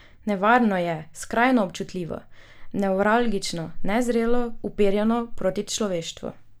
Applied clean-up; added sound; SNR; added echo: none; none; none; none.